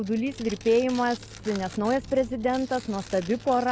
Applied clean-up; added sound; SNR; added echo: none; Tearing; 19 dB; none.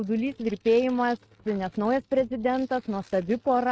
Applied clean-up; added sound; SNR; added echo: neural mask model RNNoise.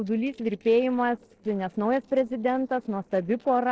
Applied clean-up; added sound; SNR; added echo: neural separator model SepFormer DNS4.